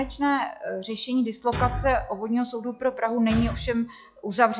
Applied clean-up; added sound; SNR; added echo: classical method log-MMSE.